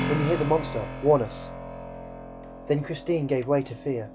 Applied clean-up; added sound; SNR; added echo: none; Keyboard (musical); 8 dB; none.